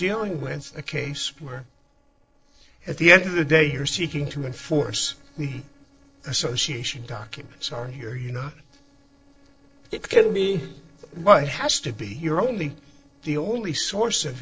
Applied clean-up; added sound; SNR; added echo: neural separator model SepFormer DNS4.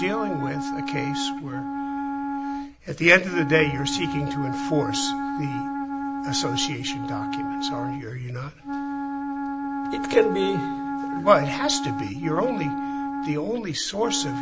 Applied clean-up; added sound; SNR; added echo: none; Wind instrument, woodwind instrument; 3 dB; none.